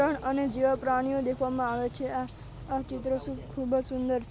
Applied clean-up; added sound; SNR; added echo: none; none; none; none.